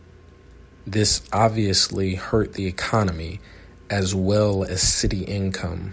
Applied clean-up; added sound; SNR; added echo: none; none; none; none.